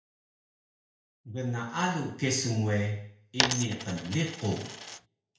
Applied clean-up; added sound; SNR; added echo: none; Coin (dropping); 1 dB; reverberation time 0.5 s.